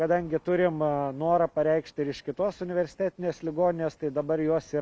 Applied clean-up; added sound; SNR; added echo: none; none; none; none.